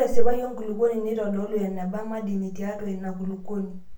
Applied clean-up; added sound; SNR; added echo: none; none; none; reverberation time 0.4 s.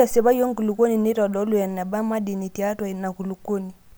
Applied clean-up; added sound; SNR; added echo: none; none; none; none.